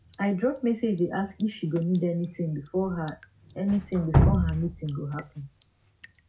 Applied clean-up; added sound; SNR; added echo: none; Drip; 2 dB; reverberation time 0.4 s.